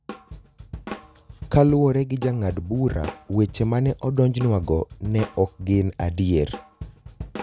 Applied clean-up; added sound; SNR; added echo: none; Drum kit; 15 dB; none.